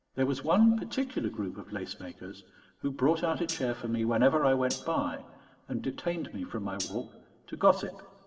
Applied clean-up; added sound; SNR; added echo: none; Cutlery, silverware; 15 dB; reverberation time 1.4 s.